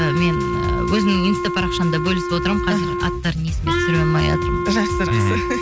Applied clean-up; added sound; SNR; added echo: none; Wind instrument, woodwind instrument; 3 dB; none.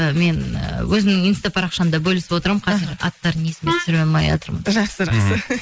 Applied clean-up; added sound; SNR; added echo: neural mask model Resemble Enhance denoiser.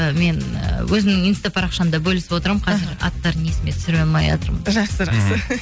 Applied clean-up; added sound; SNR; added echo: none; none; none; none.